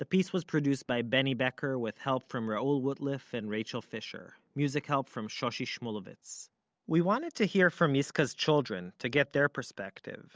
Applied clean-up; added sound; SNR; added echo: none; none; none; none.